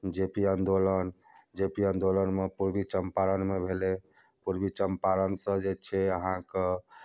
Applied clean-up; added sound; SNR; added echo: none; none; none; none.